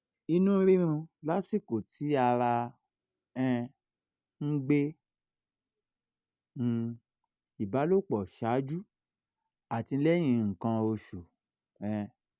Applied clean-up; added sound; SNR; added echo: none; none; none; none.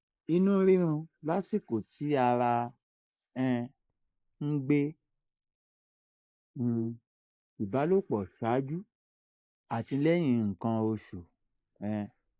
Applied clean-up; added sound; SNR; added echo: neural mask model Resemble Enhance denoiser.